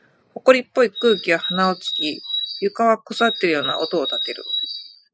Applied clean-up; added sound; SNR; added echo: classical method Wiener filter.